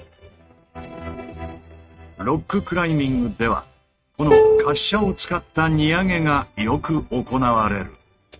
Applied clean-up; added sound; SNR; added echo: neural mask model RNNoise.